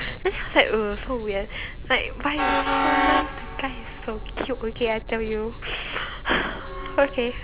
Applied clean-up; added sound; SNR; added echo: none; Train; 2 dB; none.